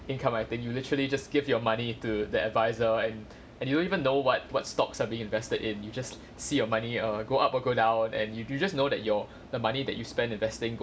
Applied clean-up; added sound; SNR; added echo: none; none; none; none.